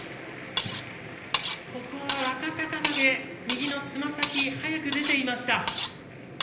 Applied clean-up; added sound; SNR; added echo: none; Cutlery, silverware; -1 dB; reverberation time 0.8 s.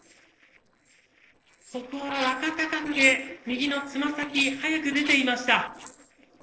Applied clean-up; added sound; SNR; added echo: neural separator model SepFormer DNS4.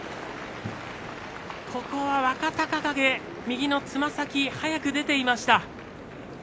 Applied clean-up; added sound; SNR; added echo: none; none; none; none.